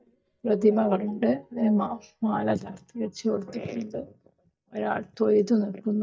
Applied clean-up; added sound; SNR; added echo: neural mask model DeepFilterNet 3.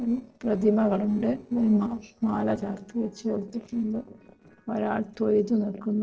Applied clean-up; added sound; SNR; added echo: neural separator model SepFormer DNS4.